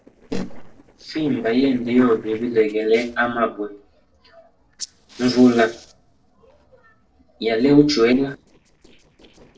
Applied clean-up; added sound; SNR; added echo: neural separator model SepFormer DNS4.